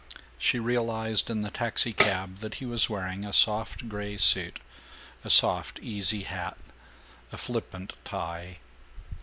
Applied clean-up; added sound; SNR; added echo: none; Tambourine; 2 dB; none.